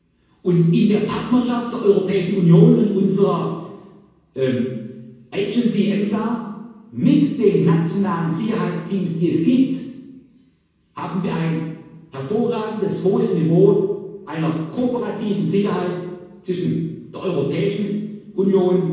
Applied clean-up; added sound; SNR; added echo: none; none; none; reverberation time 1.2 s.